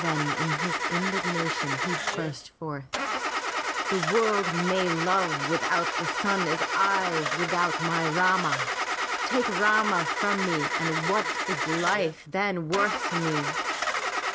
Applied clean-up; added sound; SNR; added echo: none; Engine starting / Car; 0 dB; none.